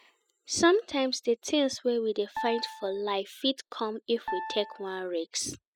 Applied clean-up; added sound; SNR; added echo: classical method spectral subtraction.